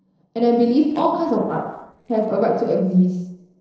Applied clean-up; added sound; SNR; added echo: neural separator model SepFormer DNS4.